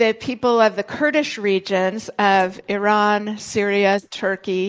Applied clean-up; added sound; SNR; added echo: neural mask model Resemble Enhance denoiser.